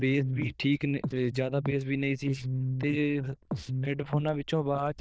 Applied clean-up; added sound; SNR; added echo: neural diffusion model UNIVERSE++.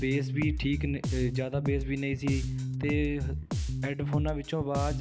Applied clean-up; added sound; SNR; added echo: none; Bass guitar; 1 dB; none.